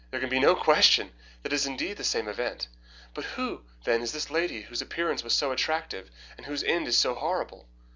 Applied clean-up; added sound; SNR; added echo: none; none; none; none.